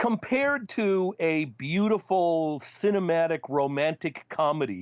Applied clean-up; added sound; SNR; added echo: none; none; none; none.